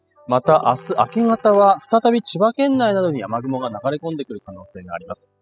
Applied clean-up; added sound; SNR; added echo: classical method spectral subtraction.